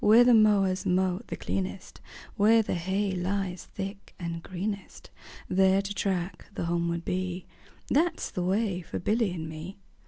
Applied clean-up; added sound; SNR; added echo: none; none; none; none.